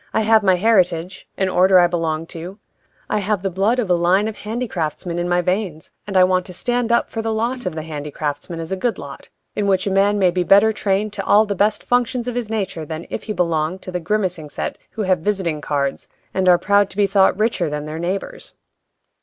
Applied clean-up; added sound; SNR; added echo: neural mask model Resemble Enhance denoiser.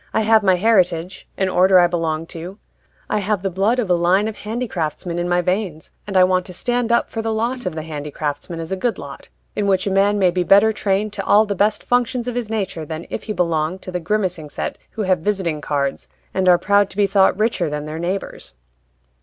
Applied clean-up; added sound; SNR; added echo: none; Snare drum; 19 dB; none.